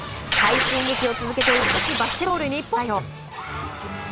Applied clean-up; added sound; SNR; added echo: none; Tearing; -5 dB; none.